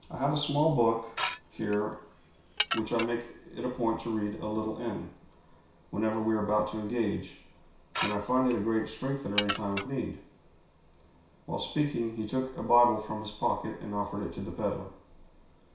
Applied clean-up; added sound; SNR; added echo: none; Dishes, pots, and pans / Glass; 5 dB; reverberation time 0.6 s.